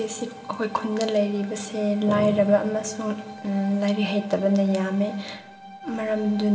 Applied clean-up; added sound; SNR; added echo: none; Bowed string instrument; 19 dB; reverberation time 2.8 s.